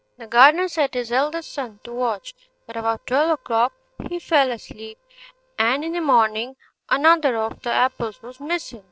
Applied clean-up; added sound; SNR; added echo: neural separator model SepFormer DNS4.